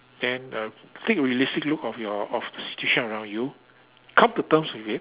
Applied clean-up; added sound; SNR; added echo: none; none; none; none.